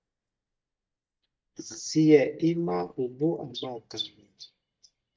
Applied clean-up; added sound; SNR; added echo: neural mask model DeepFilterNet 3.